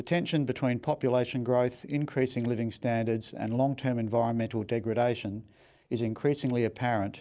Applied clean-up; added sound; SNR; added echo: none; none; none; none.